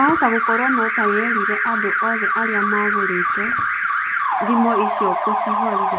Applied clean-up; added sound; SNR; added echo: none; Alarm; -3 dB; none.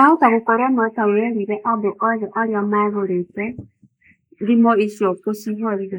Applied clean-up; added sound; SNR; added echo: neural mask model Resemble Enhance denoiser.